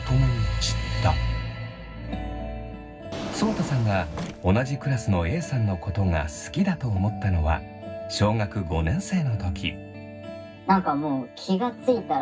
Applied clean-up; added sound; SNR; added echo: none; Drawer open or close; 10 dB; reverberation time 0.4 s.